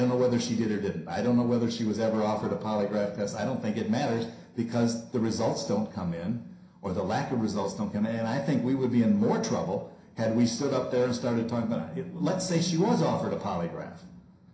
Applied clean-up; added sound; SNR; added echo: none; none; none; reverberation time 0.5 s.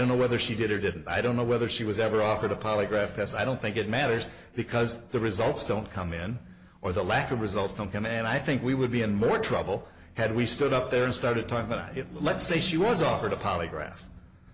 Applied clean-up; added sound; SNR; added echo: none; none; none; none.